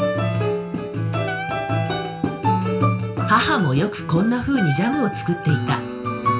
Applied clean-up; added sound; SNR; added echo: none; Wind instrument, woodwind instrument; 12 dB; reverberation time 0.3 s.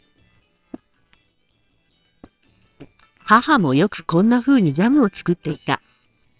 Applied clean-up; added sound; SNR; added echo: neural separator model SepFormer WHAMR!.